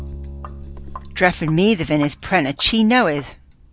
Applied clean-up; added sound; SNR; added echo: none; Sink (filling or washing) + Bowed string instrument; 16 dB; none.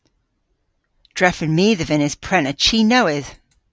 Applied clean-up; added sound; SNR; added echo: none; none; none; none.